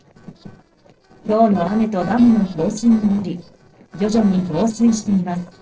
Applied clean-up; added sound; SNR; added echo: neural separator model SepFormer DNS4.